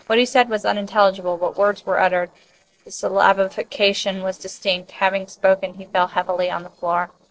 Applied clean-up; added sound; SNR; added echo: neural separator model SepFormer DNS4.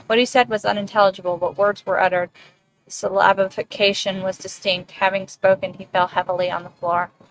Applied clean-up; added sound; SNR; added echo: neural mask model RNNoise.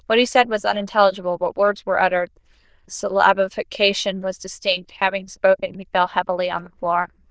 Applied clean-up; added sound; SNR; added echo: neural diffusion model UNIVERSE++.